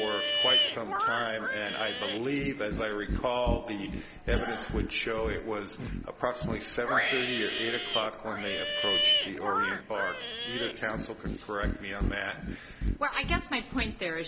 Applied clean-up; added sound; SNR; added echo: none; Livestock, farm animals, working animals; -1 dB; none.